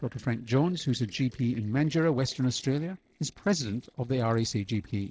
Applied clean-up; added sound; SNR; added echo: neural separator model SepFormer DNS4.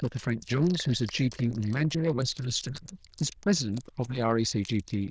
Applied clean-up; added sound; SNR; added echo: neural diffusion model UNIVERSE++.